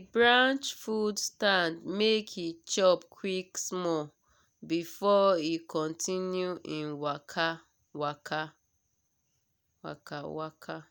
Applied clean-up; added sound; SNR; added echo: none; none; none; none.